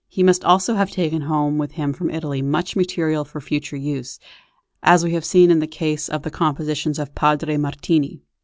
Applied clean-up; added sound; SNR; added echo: none; none; none; none.